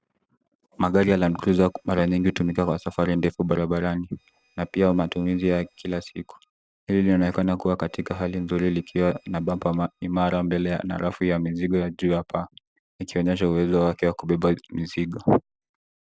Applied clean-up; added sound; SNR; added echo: neural separator model SepFormer DNS4.